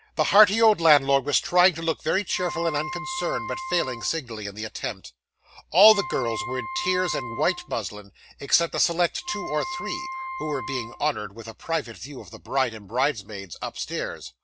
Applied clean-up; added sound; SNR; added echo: none; Wind instrument, woodwind instrument; 10 dB; none.